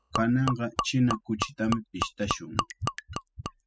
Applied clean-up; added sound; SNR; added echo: classical method spectral subtraction.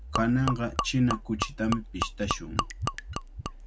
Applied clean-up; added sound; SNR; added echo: none; Gurgling / Liquid; 3 dB; none.